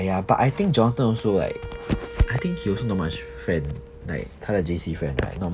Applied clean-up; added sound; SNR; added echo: none; Wind instrument, woodwind instrument; 17 dB; none.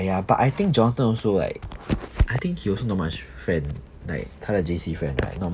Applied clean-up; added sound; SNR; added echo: none; none; none; none.